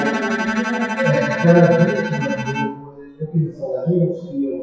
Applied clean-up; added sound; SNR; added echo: classical method WPE with log-MMSE.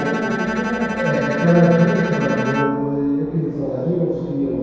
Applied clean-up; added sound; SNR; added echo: none; Bowed string instrument; 6 dB; reverberation time 2.0 s.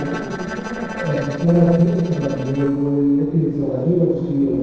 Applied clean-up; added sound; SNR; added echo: neural separator model SepFormer DNS4.